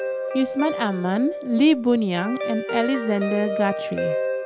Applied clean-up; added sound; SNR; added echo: none; Guitar; 5 dB; none.